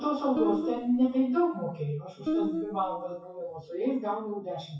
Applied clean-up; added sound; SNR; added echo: classical method WPE with log-MMSE.